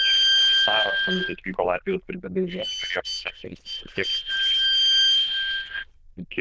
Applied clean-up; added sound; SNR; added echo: neural diffusion model UNIVERSE++.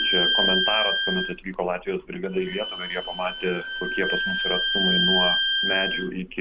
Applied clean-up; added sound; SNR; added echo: none; Bowed string instrument; -3 dB; none.